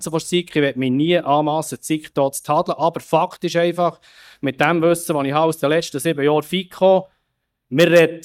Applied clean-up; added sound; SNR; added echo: neural mask model DeepFilterNet 3.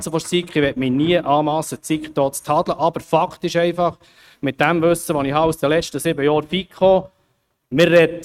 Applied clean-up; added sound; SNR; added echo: neural mask model RNNoise.